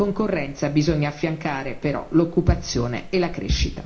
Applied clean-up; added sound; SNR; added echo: none; Wind; 16 dB; reverberation time 0.4 s.